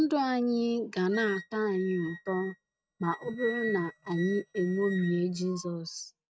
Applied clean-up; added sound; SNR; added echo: neural mask model RNNoise.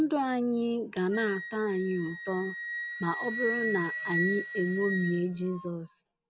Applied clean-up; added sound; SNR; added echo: none; Wind instrument, woodwind instrument; 7 dB; none.